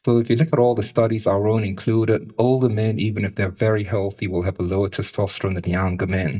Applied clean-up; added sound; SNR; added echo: neural mask model DeepFilterNet 3.